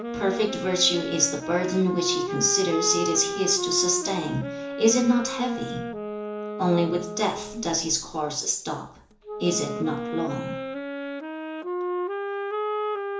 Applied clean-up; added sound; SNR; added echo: none; Wind instrument, woodwind instrument; 5 dB; reverberation time 0.7 s.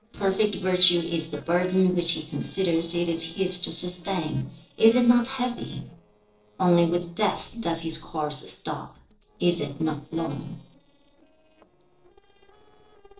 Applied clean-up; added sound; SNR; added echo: neural separator model SepFormer DNS4.